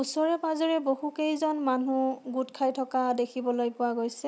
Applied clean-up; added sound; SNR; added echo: none; none; none; none.